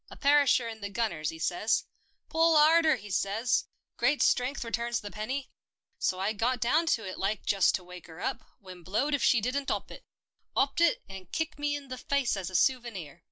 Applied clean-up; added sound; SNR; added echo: none; none; none; none.